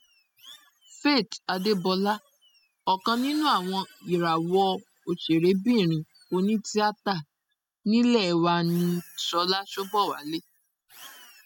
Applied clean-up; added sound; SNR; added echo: classical method spectral subtraction.